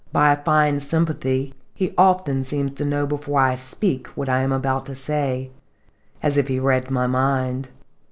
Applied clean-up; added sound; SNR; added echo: none; none; none; none.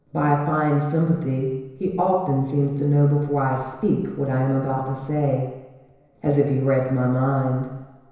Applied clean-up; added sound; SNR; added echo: none; none; none; reverberation time 1.0 s.